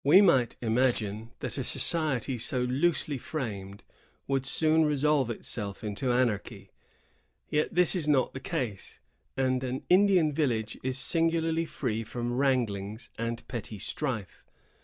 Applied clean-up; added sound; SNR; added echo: neural mask model DeepFilterNet 3.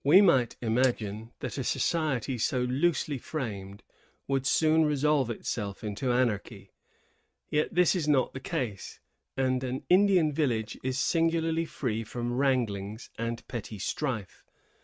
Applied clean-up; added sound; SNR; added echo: neural mask model RNNoise.